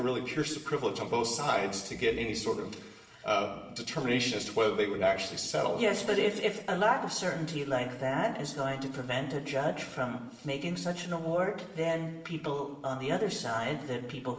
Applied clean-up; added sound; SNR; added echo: none; none; none; reverberation time 0.9 s.